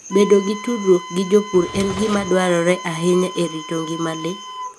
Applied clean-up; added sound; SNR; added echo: none; Drawer open or close + Wind instrument, woodwind instrument; 13 dB; none.